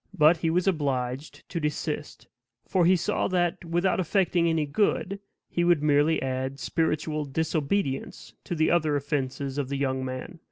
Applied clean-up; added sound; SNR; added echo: none; none; none; none.